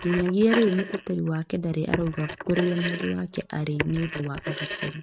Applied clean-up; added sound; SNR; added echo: neural mask model RNNoise.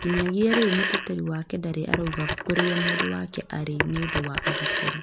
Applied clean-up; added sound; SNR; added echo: none; Telephone; 2 dB; none.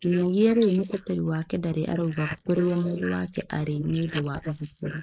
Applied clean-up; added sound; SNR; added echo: neural mask model Resemble Enhance denoiser.